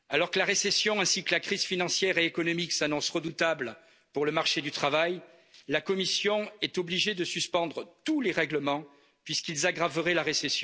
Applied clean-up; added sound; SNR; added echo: none; none; none; none.